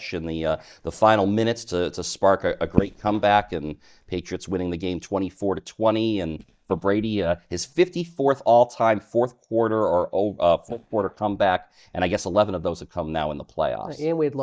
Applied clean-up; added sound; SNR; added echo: neural mask model DeepFilterNet 3.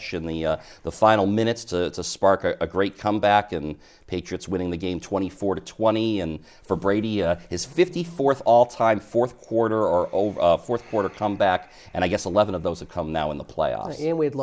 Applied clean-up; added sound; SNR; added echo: none; none; none; none.